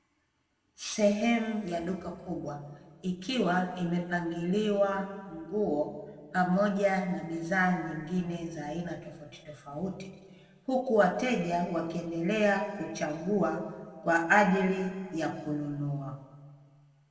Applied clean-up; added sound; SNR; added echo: none; none; none; reverberation time 1.4 s.